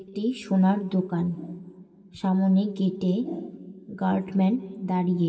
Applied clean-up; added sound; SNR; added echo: none; none; none; reverberation time 1.9 s.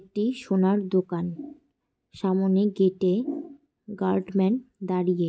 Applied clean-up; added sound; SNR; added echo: none; none; none; none.